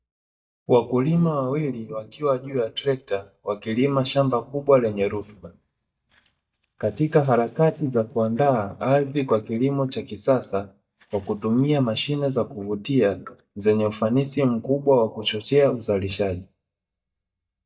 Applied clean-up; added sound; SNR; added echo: neural mask model DeepFilterNet 3.